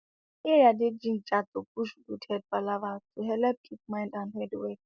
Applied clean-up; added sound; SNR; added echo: none; none; none; none.